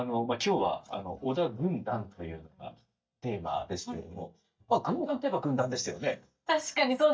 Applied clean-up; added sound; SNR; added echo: neural mask model DeepFilterNet 3.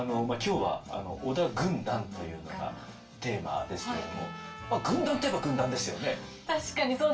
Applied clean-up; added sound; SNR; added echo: none; Trumpet; 16 dB; reverberation time 0.3 s.